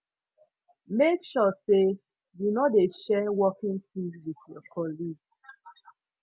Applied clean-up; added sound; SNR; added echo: none; none; none; none.